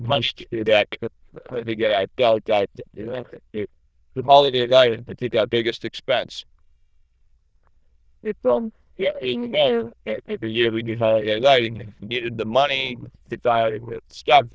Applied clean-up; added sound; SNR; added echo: neural diffusion model UNIVERSE++.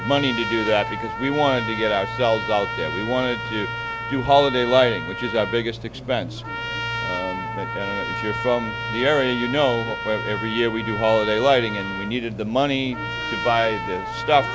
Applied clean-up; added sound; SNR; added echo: none; Trumpet; 7 dB; none.